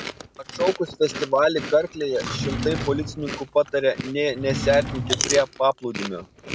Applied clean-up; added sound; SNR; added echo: none; Drawer open or close + Chewing, mastication; 7 dB; none.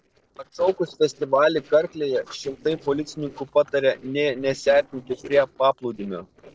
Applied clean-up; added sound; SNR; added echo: neural separator model SepFormer DNS4.